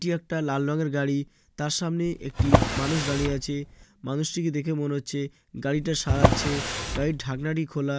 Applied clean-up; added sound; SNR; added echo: none; Drawer open or close; -2 dB; none.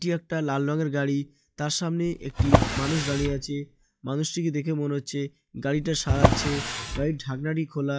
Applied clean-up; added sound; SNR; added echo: classical method log-MMSE.